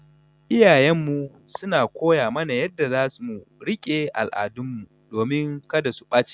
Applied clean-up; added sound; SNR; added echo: none; none; none; none.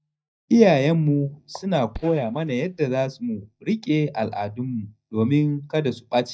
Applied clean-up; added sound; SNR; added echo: neural mask model DeepFilterNet 3.